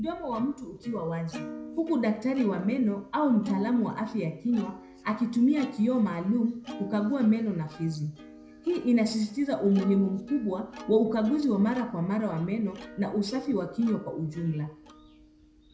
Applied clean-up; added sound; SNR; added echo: none; Plucked string instrument; 16 dB; reverberation time 0.5 s.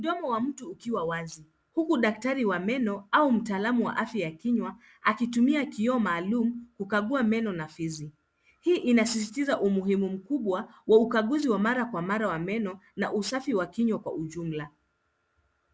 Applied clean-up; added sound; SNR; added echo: none; none; none; none.